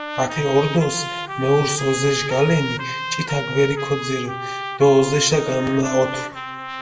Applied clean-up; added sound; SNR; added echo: none; Trumpet; 8 dB; reverberation time 1.3 s.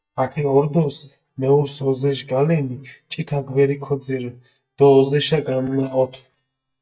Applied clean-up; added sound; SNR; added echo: neural mask model DeepFilterNet 3.